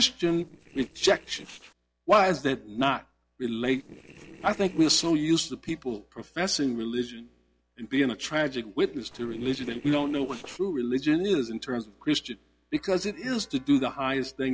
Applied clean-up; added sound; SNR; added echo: neural separator model SepFormer DNS4.